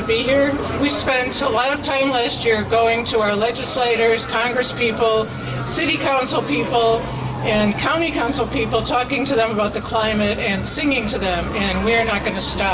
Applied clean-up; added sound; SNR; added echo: none; none; none; none.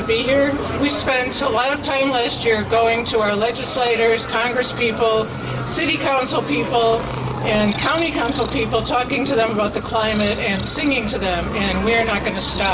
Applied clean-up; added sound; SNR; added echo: none; Purr; 16 dB; none.